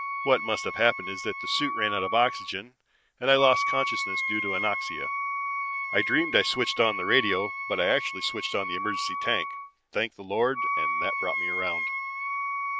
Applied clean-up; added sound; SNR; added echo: none; Wind instrument, woodwind instrument; 3 dB; none.